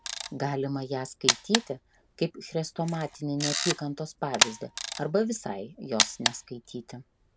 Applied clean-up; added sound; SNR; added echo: none; Camera; 1 dB; none.